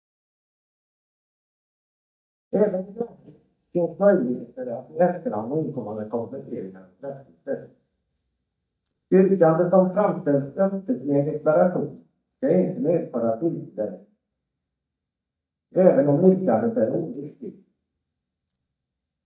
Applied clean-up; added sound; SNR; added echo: neural mask model DeepFilterNet 3.